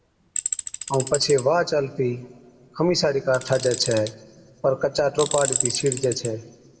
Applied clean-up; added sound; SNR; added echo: none; Tools; 7 dB; reverberation time 1.0 s.